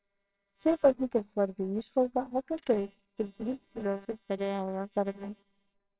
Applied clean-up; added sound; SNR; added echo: neural separator model SepFormer WHAMR!.